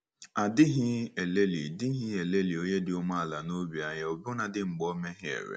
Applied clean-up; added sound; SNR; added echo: none; none; none; none.